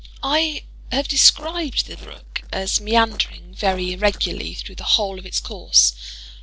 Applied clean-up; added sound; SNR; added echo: neural separator model SepFormer DNS4.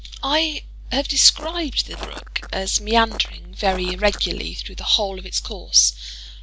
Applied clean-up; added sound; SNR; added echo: none; Walk, footsteps; 18 dB; none.